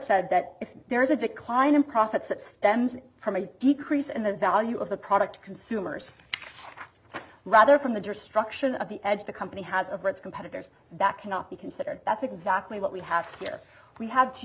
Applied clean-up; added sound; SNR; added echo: none; none; none; none.